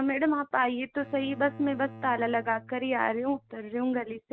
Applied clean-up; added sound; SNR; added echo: none; Bowed string instrument; 19 dB; none.